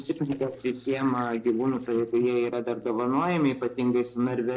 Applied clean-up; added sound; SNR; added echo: neural separator model SepFormer DNS4.